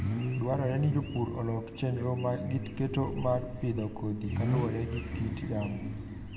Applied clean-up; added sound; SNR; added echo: none; Idling / Accelerating, revving, vroom / Car; 3 dB; reverberation time 1.3 s.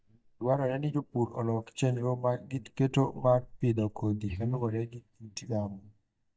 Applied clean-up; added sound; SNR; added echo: neural mask model DeepFilterNet 3.